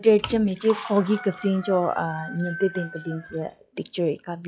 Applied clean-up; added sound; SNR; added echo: classical method log-MMSE.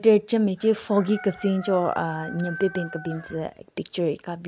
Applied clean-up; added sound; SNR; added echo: none; none; none; none.